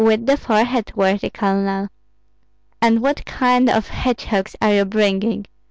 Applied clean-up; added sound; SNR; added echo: none; none; none; none.